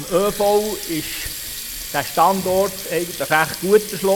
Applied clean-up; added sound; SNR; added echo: none; Water tap, faucet; 10 dB; none.